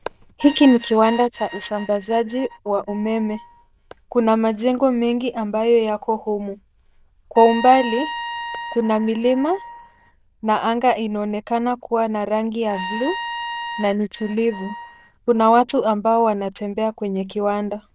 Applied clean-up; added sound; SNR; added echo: neural diffusion model UNIVERSE++.